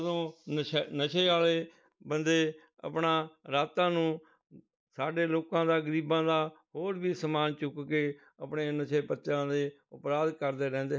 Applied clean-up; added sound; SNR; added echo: none; none; none; none.